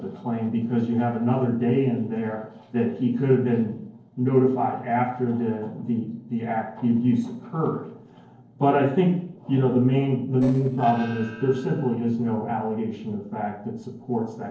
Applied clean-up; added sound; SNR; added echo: neural separator model SepFormer DNS4.